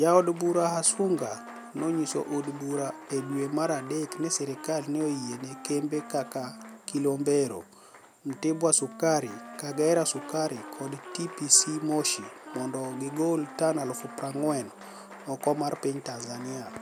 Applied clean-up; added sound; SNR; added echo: none; Applause + Wind instrument, woodwind instrument; 15 dB; none.